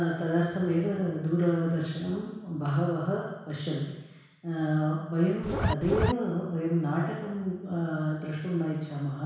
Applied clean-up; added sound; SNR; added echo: none; Zipper (clothing); -1 dB; reverberation time 1.1 s.